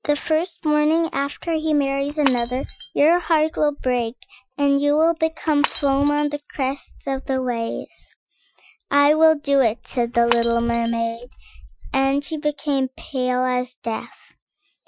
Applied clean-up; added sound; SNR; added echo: classical method Wiener filter.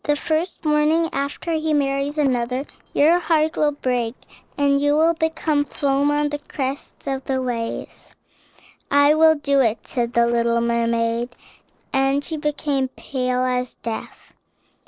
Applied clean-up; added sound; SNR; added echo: neural separator model SepFormer DNS4.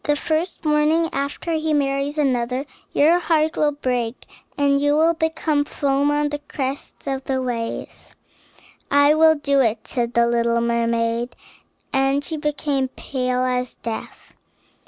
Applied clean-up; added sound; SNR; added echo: none; none; none; none.